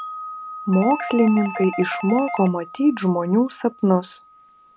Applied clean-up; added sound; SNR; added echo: none; Wind chime + Doorbell; 13 dB; none.